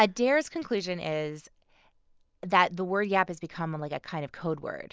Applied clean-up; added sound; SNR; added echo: none; none; none; none.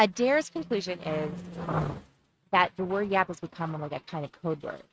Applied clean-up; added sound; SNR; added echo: neural mask model RNNoise.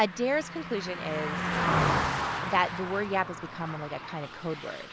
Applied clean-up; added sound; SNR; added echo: none; Car passing by; 0 dB; none.